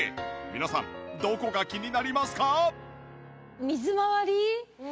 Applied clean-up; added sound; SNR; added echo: none; none; none; none.